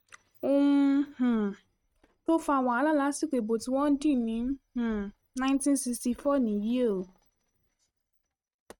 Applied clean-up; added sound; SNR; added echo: neural mask model RNNoise.